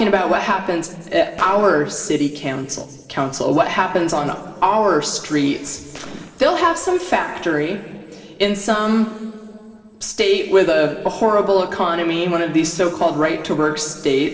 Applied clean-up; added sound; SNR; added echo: neural separator model SepFormer DNS4.